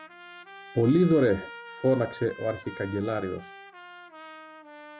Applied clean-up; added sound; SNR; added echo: none; Trumpet; 17 dB; none.